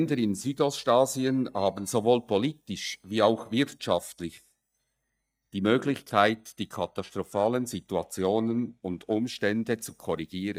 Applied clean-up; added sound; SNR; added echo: neural mask model DeepFilterNet 3.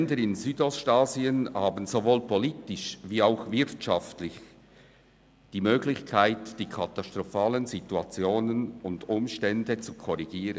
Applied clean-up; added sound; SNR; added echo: none; none; none; none.